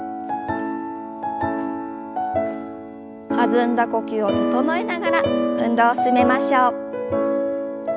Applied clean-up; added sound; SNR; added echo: none; none; none; none.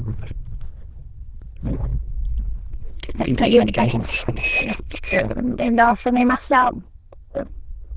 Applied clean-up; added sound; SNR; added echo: neural diffusion model UNIVERSE++.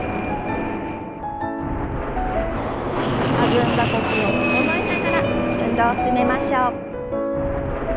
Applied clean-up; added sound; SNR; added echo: none; Fixed-wing aircraft, airplane; 1 dB; none.